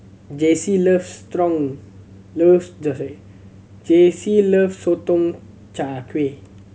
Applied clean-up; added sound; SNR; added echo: none; none; none; none.